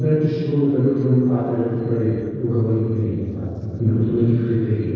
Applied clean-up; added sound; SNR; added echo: neural separator model SepFormer DNS4.